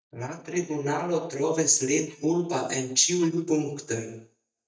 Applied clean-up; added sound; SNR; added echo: neural mask model DeepFilterNet 3.